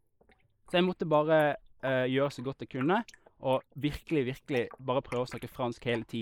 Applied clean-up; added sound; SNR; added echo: neural mask model Resemble Enhance denoiser.